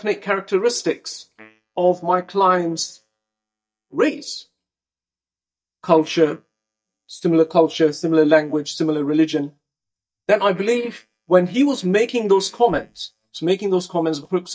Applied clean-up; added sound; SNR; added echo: neural mask model DeepFilterNet 3.